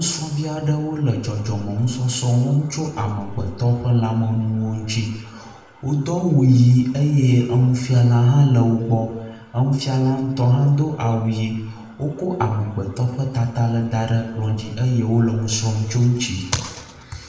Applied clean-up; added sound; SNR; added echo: none; none; none; reverberation time 0.9 s.